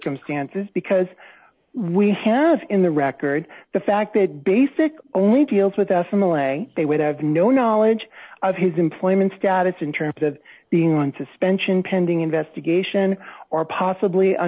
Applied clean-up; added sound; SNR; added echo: none; none; none; none.